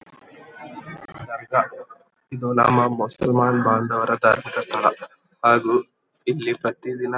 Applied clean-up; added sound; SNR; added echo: none; none; none; none.